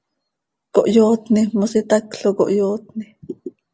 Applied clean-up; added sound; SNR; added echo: none; none; none; none.